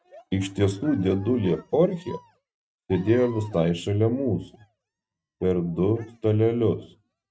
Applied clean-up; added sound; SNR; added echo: neural mask model RNNoise.